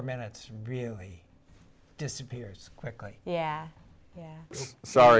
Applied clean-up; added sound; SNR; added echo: none; none; none; none.